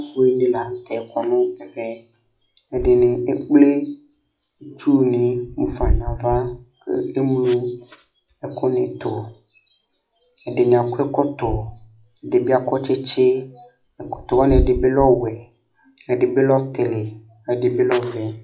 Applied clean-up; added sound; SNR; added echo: classical method log-MMSE.